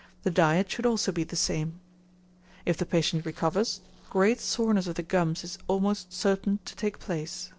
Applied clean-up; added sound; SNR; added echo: neural separator model SepFormer DNS4.